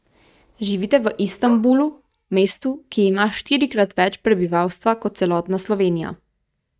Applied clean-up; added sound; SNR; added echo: neural mask model DeepFilterNet 3.